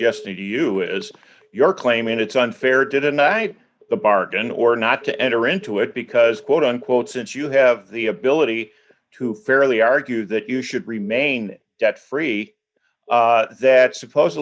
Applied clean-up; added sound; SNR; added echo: neural mask model DeepFilterNet 3.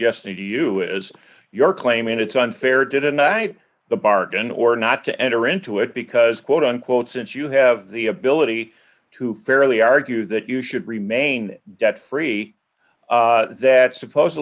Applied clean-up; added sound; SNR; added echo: neural mask model Resemble Enhance denoiser.